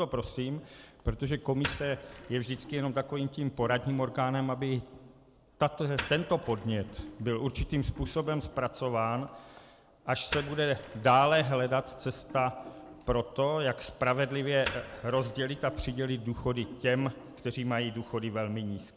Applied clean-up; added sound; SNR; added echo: none; Wood; 16 dB; none.